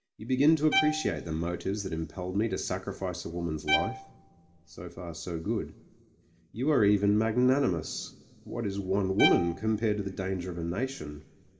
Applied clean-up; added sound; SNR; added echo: none; Bowed string instrument; 8 dB; reverberation time 1.1 s.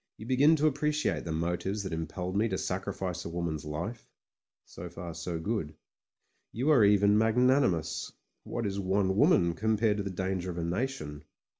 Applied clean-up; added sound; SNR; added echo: none; none; none; none.